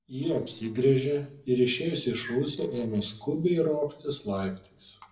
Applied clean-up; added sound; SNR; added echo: neural separator model SepFormer DNS4.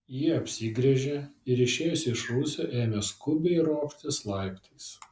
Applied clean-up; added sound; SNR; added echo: none; none; none; none.